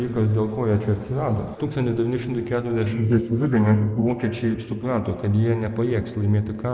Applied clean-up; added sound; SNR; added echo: neural mask model Resemble Enhance denoiser.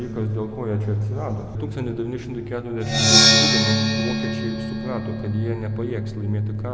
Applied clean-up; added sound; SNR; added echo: none; Percussion; -2 dB; none.